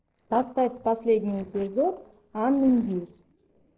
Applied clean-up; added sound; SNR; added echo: neural separator model SepFormer DNS4.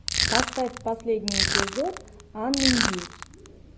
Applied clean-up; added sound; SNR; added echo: none; Crushing; -1 dB; none.